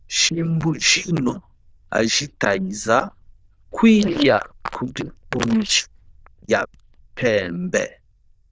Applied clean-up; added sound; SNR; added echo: neural diffusion model UNIVERSE++.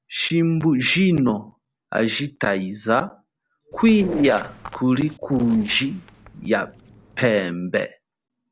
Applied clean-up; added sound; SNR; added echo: neural separator model SepFormer DNS4.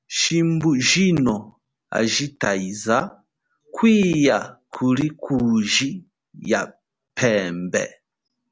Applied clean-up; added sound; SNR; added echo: none; none; none; none.